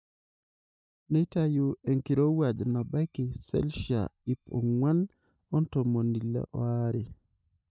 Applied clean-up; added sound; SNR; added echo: neural mask model DeepFilterNet 3.